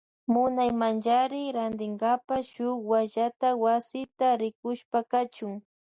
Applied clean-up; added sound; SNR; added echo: none; none; none; none.